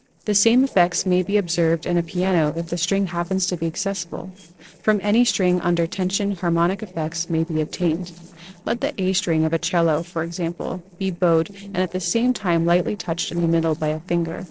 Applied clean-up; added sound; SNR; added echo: neural separator model SepFormer DNS4.